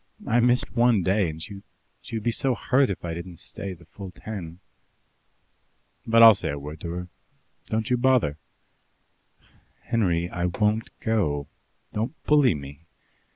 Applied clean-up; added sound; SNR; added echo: none; Hammer; 20 dB; none.